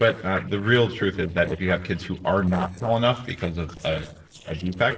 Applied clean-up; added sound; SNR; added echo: neural separator model SepFormer DNS4.